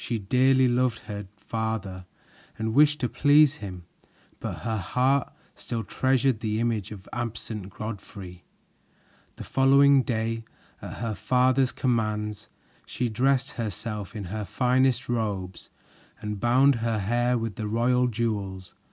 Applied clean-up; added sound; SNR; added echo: none; none; none; none.